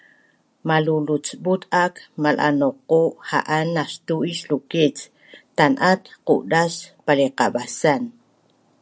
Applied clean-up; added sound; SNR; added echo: none; none; none; none.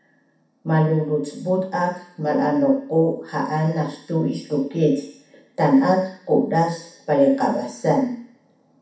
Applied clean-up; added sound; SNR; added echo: none; none; none; reverberation time 0.7 s.